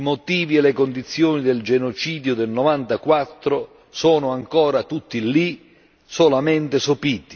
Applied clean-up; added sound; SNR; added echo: none; none; none; none.